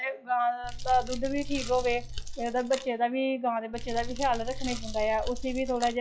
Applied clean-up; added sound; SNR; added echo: classical method log-MMSE.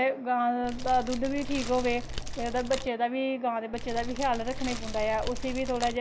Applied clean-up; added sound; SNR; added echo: none; Fire; 5 dB; none.